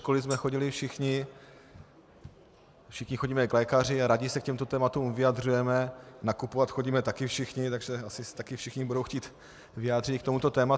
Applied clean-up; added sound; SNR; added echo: none; Tambourine; 18 dB; none.